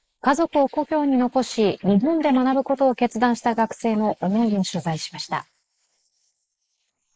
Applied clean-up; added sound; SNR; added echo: neural mask model Resemble Enhance denoiser.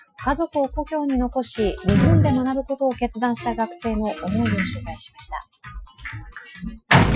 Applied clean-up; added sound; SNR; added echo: classical method Wiener filter.